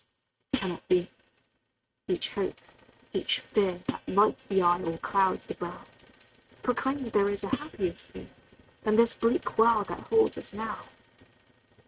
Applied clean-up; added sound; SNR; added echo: neural mask model RNNoise.